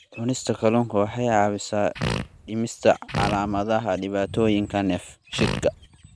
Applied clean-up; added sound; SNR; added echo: none; Fart; 4 dB; none.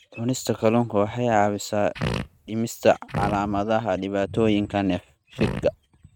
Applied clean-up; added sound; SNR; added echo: neural mask model RNNoise.